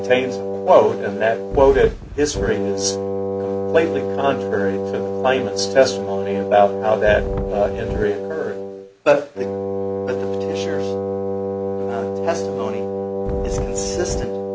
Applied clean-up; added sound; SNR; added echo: none; Wind instrument, woodwind instrument + Wind; 3 dB; none.